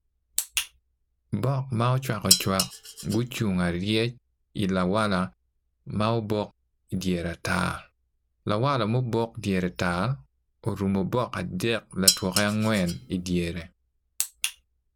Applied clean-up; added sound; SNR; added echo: none; Dishes, pots, and pans; 0 dB; none.